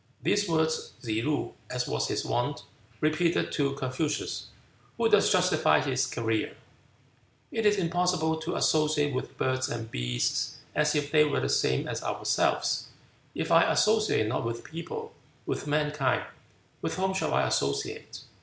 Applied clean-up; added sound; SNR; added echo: none; none; none; none.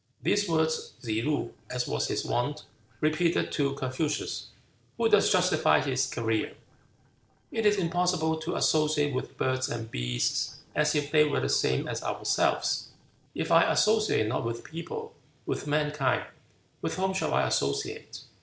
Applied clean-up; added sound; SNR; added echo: neural separator model SepFormer DNS4.